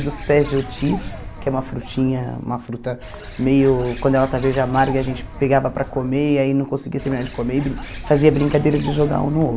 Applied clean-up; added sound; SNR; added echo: none; Bird; 13 dB; none.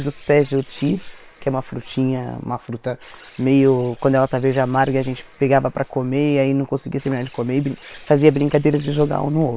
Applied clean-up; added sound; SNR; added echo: neural separator model SepFormer WHAM!.